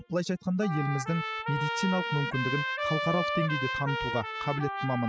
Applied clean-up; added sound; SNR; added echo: classical method spectral subtraction.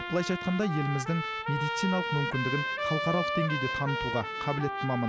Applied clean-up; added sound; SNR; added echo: none; Trumpet; 2 dB; none.